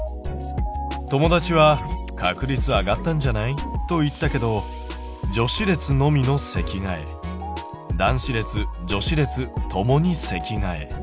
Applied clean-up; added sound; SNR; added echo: none; none; none; none.